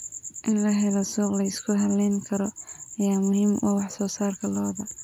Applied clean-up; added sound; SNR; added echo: none; none; none; none.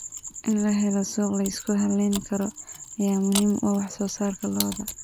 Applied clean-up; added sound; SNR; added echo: none; Mechanisms; 13 dB; none.